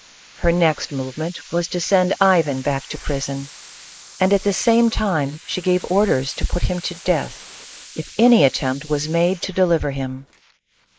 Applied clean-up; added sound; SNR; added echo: neural mask model Resemble Enhance denoiser.